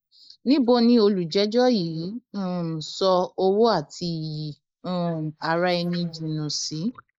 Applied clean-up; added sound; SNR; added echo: neural mask model Resemble Enhance denoiser.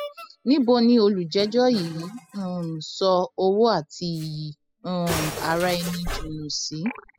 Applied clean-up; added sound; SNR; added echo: classical method spectral subtraction.